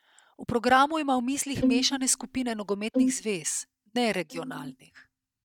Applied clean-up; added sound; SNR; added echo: neural mask model DeepFilterNet 3.